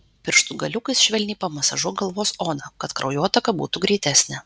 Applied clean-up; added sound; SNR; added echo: none; none; none; none.